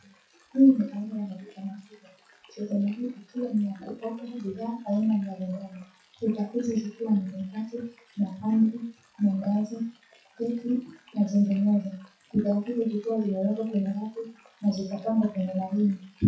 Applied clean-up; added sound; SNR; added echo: classical method WPE with log-MMSE.